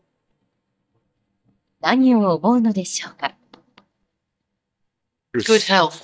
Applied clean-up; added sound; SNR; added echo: neural mask model DeepFilterNet 3.